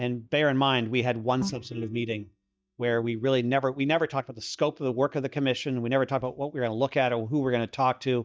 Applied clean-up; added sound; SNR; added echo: neural mask model DeepFilterNet 3.